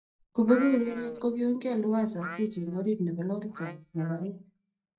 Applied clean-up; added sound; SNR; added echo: neural mask model DeepFilterNet 3.